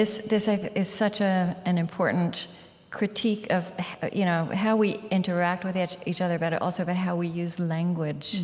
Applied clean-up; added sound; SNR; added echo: none; none; none; none.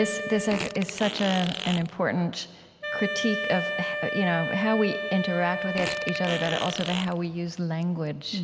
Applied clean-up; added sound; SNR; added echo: none; Fart + Wind instrument, woodwind instrument; 5 dB; none.